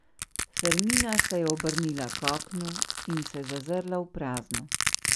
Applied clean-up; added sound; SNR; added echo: none; Crushing; -1 dB; none.